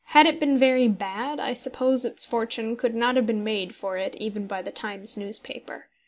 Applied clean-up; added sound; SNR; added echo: none; none; none; none.